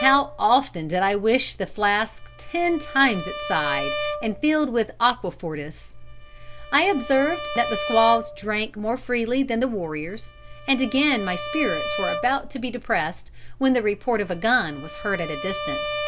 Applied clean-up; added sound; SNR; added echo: none; Bowed string instrument; 10 dB; none.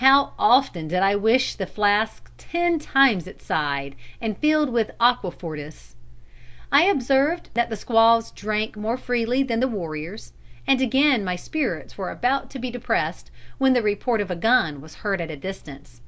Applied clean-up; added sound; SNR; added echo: none; none; none; none.